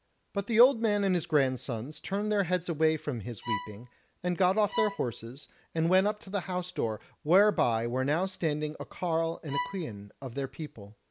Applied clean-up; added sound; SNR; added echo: none; Bowed string instrument; 9 dB; none.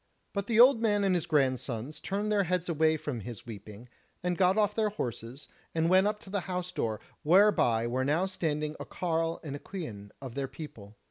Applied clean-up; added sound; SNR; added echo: none; none; none; none.